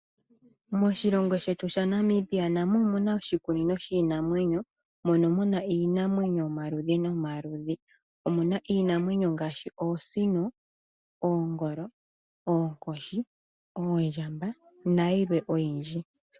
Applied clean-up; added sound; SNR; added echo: none; none; none; none.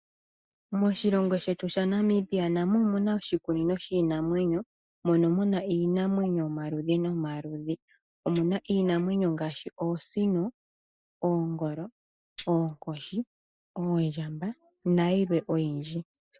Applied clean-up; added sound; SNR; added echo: neural mask model DeepFilterNet 3.